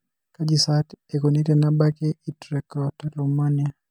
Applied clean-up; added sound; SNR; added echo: none; none; none; none.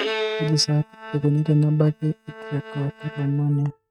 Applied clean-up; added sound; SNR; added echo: neural mask model RNNoise.